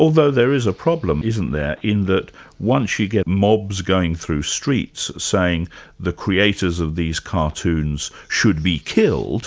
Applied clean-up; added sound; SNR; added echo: none; none; none; none.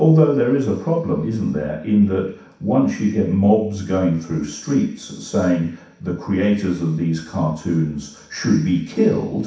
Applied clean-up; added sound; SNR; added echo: none; none; none; reverberation time 0.7 s.